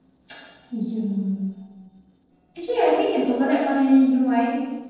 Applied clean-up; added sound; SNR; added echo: neural separator model SepFormer DNS4.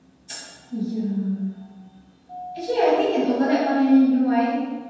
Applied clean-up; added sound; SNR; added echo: none; Doorbell; 16 dB; reverberation time 1.2 s.